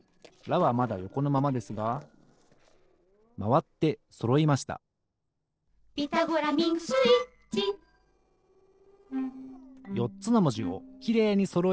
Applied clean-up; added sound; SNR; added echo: neural separator model SepFormer DNS4.